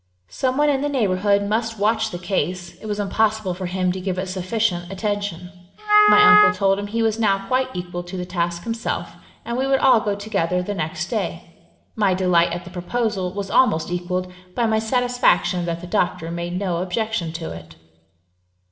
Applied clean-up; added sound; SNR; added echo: none; Wind instrument, woodwind instrument; -4 dB; reverberation time 0.9 s.